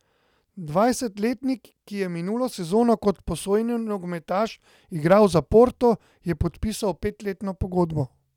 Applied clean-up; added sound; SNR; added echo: none; none; none; none.